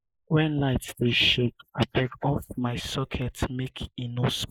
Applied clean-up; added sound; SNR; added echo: neural mask model Resemble Enhance denoiser.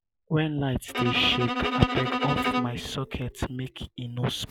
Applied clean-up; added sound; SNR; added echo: none; Bowed string instrument; 1 dB; none.